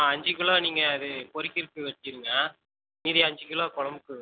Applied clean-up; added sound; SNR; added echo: none; none; none; none.